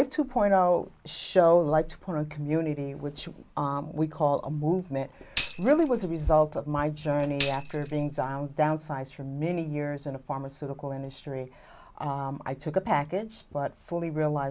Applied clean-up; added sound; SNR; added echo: none; Tambourine; 11 dB; none.